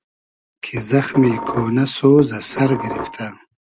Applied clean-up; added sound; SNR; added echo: none; Dishes, pots, and pans; 10 dB; none.